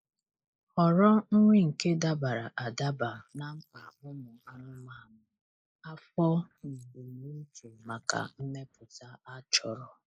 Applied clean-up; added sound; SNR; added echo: neural mask model Resemble Enhance denoiser.